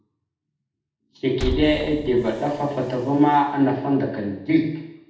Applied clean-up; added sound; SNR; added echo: none; Liquid; 12 dB; reverberation time 0.8 s.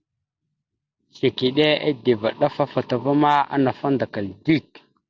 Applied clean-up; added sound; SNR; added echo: none; none; none; none.